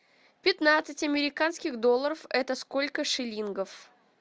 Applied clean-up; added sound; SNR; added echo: none; none; none; none.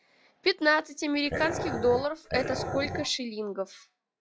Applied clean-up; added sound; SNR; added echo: classical method log-MMSE.